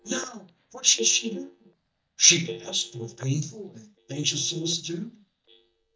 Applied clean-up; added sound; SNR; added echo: neural mask model DeepFilterNet 3.